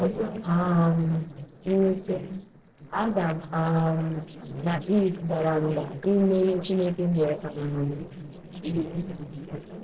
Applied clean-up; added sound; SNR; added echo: neural separator model SepFormer DNS4.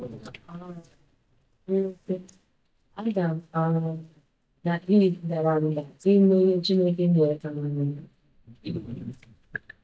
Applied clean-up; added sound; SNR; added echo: neural mask model DeepFilterNet 3.